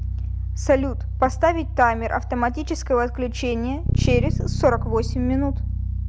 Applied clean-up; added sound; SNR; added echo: none; Bass guitar; 2 dB; none.